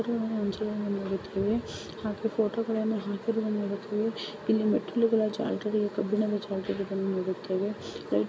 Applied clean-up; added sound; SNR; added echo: none; none; none; none.